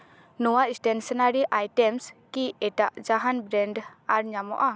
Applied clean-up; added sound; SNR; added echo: none; none; none; none.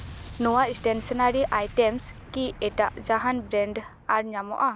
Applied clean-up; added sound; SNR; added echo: none; Explosion; 16 dB; none.